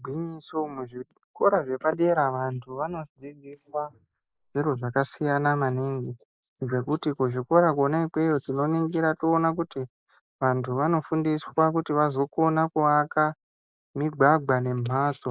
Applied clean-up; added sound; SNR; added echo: neural mask model Resemble Enhance denoiser.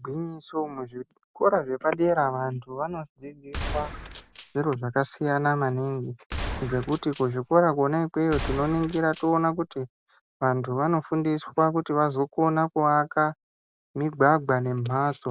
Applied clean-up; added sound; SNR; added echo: none; Gunshot, gunfire; 10 dB; none.